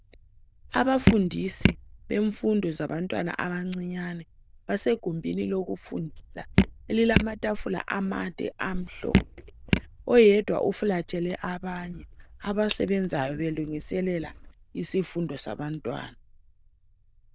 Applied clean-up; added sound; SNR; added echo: neural diffusion model UNIVERSE++.